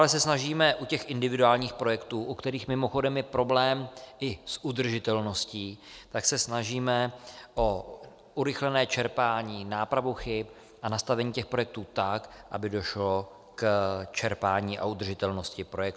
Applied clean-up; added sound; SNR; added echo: none; none; none; none.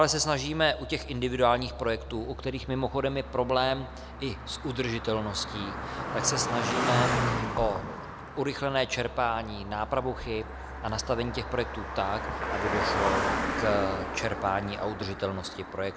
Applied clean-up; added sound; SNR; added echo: none; Car passing by; 4 dB; none.